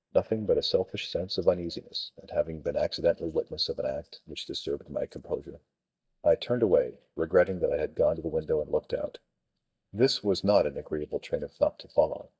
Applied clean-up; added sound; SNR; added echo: neural mask model DeepFilterNet 3.